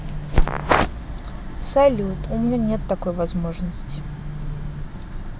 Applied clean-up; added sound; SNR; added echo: none; Telephone; 14 dB; none.